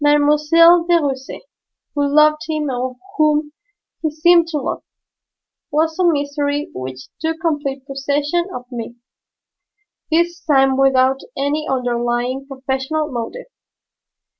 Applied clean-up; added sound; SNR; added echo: none; none; none; none.